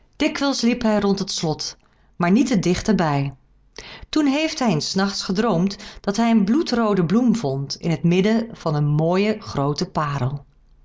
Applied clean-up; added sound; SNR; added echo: none; none; none; none.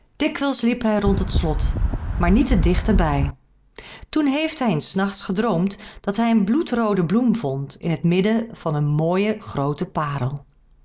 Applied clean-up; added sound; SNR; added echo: none; Wind; -1 dB; none.